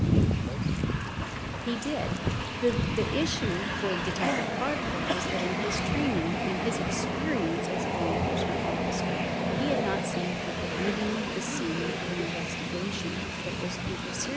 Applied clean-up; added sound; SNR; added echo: none; Train; -4 dB; none.